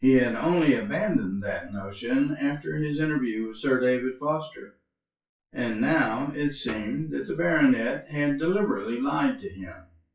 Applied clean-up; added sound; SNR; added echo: classical method WPE with log-MMSE.